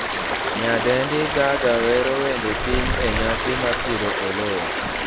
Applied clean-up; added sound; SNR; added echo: none; Stream; 0 dB; none.